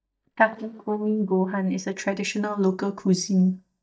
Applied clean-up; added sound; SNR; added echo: neural mask model DeepFilterNet 3.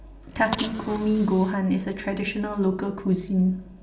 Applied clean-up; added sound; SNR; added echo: none; Bicycle; 10 dB; reverberation time 0.6 s.